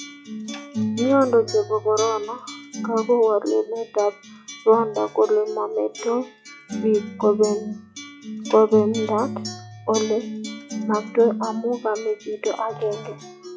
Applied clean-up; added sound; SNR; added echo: classical method log-MMSE.